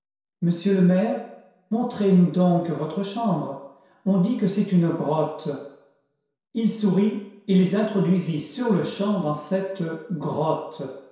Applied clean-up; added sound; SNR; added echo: none; none; none; reverberation time 0.7 s.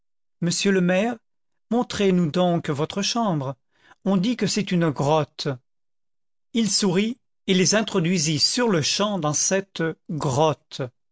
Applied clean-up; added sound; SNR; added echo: none; none; none; none.